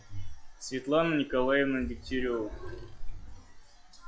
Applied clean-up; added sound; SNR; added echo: classical method log-MMSE.